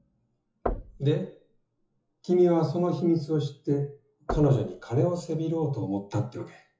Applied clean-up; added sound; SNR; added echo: classical method WPE with log-MMSE.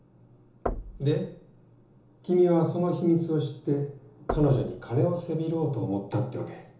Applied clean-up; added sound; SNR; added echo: none; Knock / Wood; 12 dB; reverberation time 0.6 s.